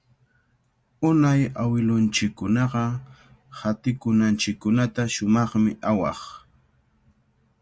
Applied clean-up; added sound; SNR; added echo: none; none; none; none.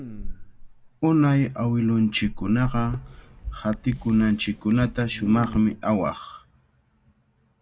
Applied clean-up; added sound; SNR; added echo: none; Respiratory sounds + Chatter / Chirp, tweet / Car passing by / Typing; 12 dB; none.